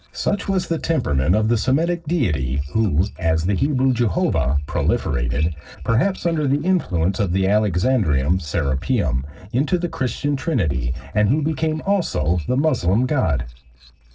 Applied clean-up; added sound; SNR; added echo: neural separator model SepFormer DNS4.